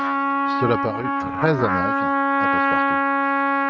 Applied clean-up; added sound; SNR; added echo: neural mask model RNNoise.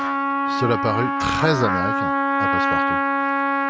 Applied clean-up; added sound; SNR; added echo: none; Trumpet; -5 dB; none.